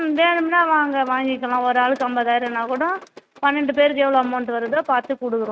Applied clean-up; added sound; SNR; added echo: neural mask model RNNoise.